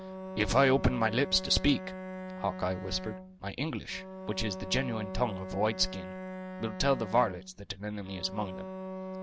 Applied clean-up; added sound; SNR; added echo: none; Bowed string instrument; 9 dB; none.